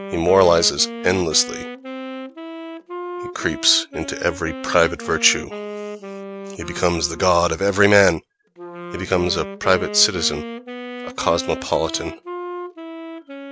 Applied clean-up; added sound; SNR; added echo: none; Wind instrument, woodwind instrument; 11 dB; none.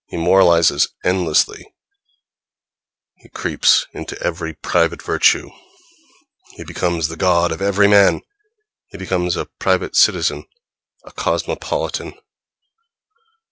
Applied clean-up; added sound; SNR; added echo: none; none; none; none.